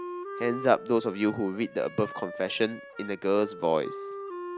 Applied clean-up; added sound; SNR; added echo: none; Wind instrument, woodwind instrument; 11 dB; none.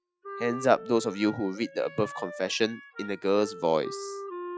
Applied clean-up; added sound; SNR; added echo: classical method Wiener filter.